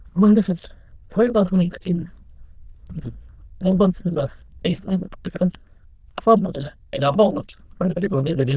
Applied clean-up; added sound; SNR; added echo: neural diffusion model UNIVERSE++.